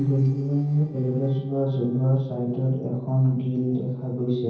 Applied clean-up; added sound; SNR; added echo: neural separator model SepFormer DNS4.